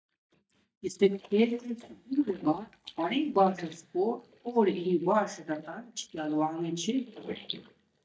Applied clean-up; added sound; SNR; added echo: neural mask model DeepFilterNet 3.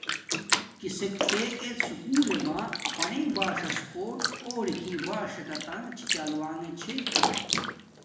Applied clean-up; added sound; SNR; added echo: none; Bathtub (filling or washing); 0 dB; reverberation time 0.9 s.